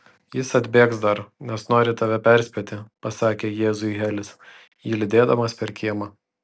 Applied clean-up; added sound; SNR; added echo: none; none; none; none.